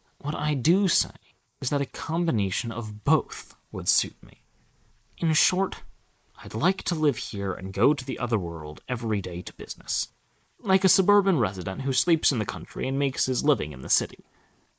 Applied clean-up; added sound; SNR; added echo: neural mask model Resemble Enhance denoiser.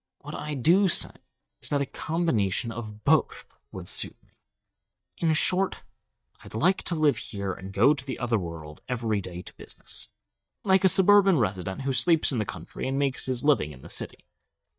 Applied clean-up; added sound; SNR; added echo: neural mask model DeepFilterNet 3.